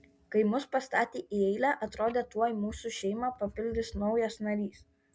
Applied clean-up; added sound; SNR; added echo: none; none; none; none.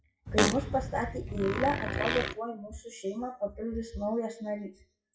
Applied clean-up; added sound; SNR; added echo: classical method WPE with log-MMSE.